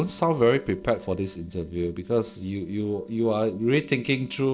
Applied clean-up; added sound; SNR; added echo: neural separator model SepFormer DNS4.